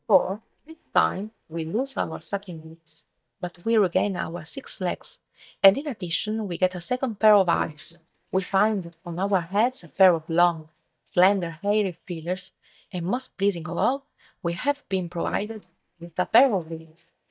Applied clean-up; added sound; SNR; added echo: neural mask model DeepFilterNet 3.